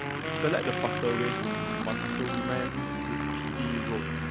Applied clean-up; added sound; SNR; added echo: none; Aircraft + Wind instrument, woodwind instrument; -3 dB; none.